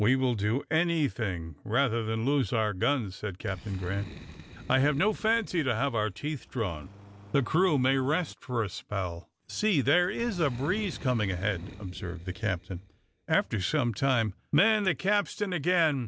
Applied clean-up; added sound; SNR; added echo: none; Engine starting + Boom; 20 dB; none.